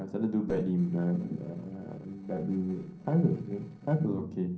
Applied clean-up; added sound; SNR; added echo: neural separator model SepFormer DNS4.